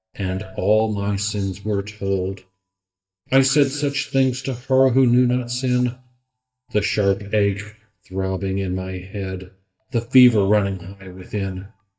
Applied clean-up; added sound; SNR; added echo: neural mask model DeepFilterNet 3.